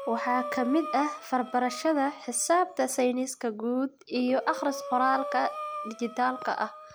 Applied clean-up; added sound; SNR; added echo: none; Breathing; 11 dB; none.